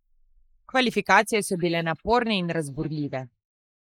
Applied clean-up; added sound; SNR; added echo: neural mask model Resemble Enhance denoiser.